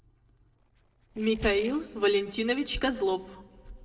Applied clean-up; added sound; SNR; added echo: neural separator model SepFormer DNS4.